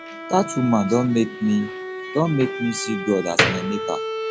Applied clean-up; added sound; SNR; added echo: none; Slam + Bowed string instrument; 5 dB; none.